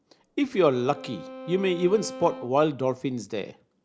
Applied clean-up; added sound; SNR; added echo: none; Bowed string instrument; 15 dB; none.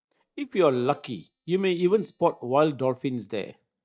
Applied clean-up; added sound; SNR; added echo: neural mask model DeepFilterNet 3.